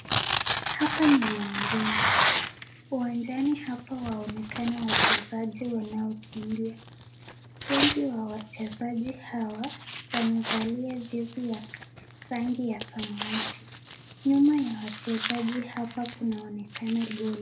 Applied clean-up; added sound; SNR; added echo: none; Tearing; 0 dB; reverberation time 0.3 s.